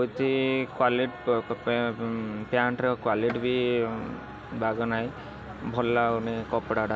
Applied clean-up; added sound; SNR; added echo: none; none; none; none.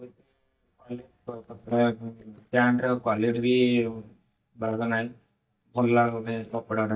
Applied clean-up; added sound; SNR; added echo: neural mask model DeepFilterNet 3.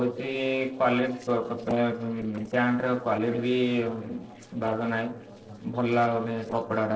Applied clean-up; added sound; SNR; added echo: neural separator model SepFormer DNS4.